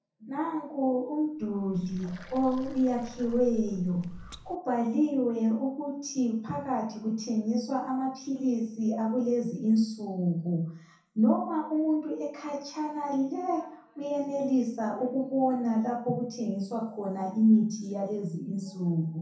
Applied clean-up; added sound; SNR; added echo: none; Water; 15 dB; reverberation time 0.6 s.